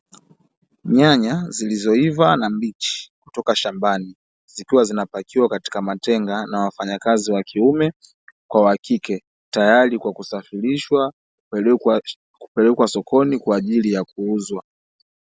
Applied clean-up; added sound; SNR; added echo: none; none; none; none.